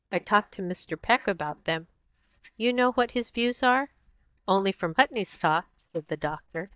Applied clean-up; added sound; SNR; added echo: neural mask model DeepFilterNet 3.